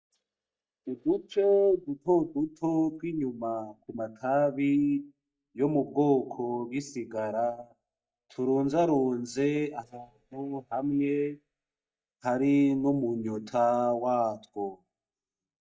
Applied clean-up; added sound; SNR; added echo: neural mask model DeepFilterNet 3.